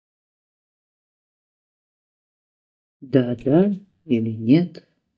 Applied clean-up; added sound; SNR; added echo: neural mask model DeepFilterNet 3.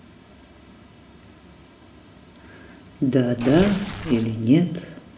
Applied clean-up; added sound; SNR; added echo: none; Tearing; 10 dB; reverberation time 1.0 s.